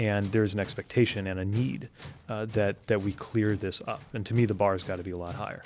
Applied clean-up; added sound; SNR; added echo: none; Tools; 19 dB; none.